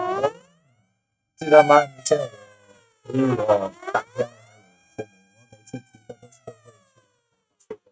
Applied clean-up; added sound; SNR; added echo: neural mask model RNNoise.